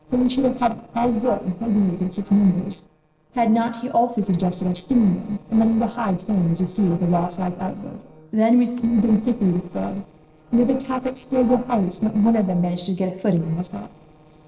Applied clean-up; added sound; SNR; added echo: neural separator model SepFormer DNS4.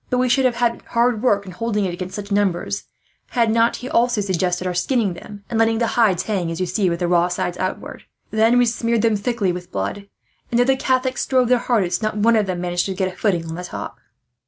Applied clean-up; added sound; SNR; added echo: none; none; none; none.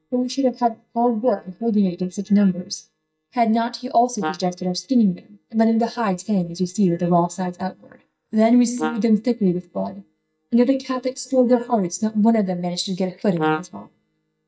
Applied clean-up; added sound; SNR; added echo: neural mask model DeepFilterNet 3.